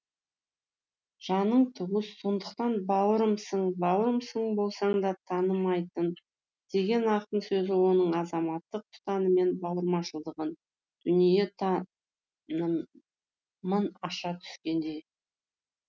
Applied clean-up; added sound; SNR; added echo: none; none; none; none.